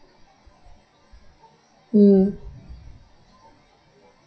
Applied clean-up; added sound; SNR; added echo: classical method WPE with log-MMSE.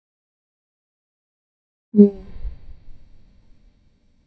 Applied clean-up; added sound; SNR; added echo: neural mask model DeepFilterNet 3.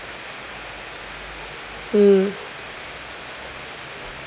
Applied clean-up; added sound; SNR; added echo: none; none; none; none.